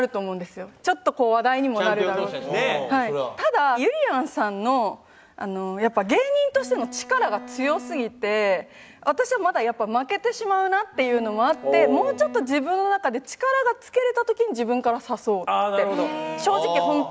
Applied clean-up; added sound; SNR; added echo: none; Bowed string instrument; 16 dB; none.